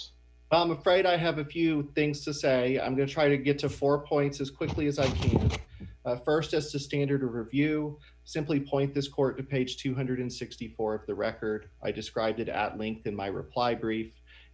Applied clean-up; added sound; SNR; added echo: none; none; none; none.